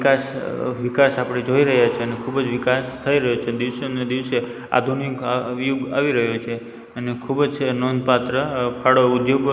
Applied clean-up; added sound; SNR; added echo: none; none; none; none.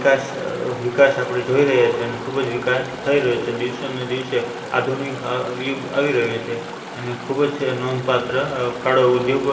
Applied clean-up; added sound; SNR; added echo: none; Chatter / Stream; 13 dB; reverberation time 0.4 s.